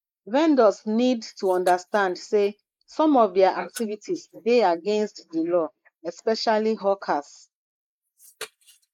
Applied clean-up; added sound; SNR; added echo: neural mask model Resemble Enhance denoiser.